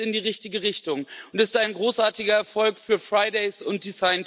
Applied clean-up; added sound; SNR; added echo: none; none; none; none.